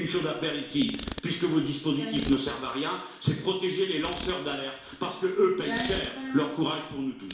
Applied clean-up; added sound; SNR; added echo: none; Ratchet, pawl; 9 dB; reverberation time 0.7 s.